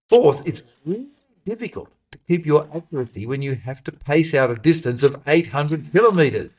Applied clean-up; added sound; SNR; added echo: neural mask model DeepFilterNet 3.